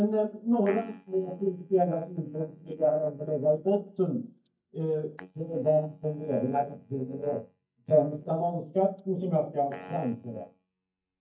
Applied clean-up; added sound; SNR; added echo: neural mask model DeepFilterNet 3.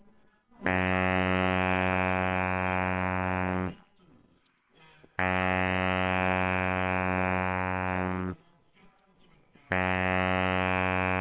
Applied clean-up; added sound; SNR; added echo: neural separator model SepFormer WHAMR!.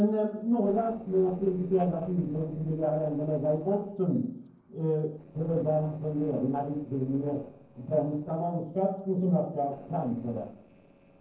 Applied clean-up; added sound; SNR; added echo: neural separator model SepFormer DNS4.